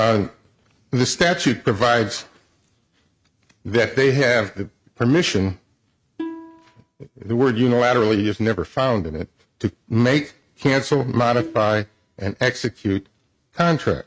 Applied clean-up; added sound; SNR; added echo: neural mask model RNNoise.